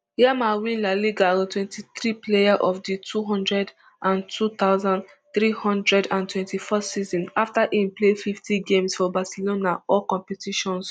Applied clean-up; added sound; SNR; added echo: none; none; none; none.